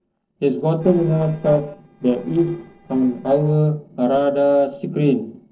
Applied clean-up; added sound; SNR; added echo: neural separator model SepFormer DNS4.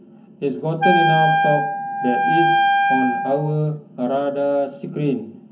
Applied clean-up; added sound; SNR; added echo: none; Wind instrument, woodwind instrument; -4 dB; reverberation time 0.3 s.